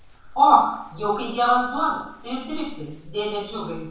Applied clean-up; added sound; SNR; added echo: none; Crumpling, crinkling; 17 dB; reverberation time 0.7 s.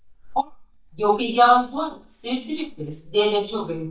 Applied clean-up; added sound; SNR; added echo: neural mask model DeepFilterNet 3.